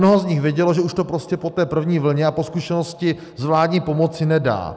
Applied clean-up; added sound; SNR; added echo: none; none; none; none.